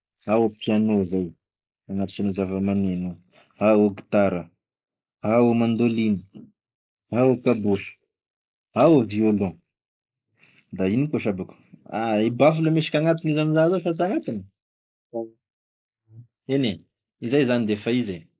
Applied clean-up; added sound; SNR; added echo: neural mask model Resemble Enhance denoiser.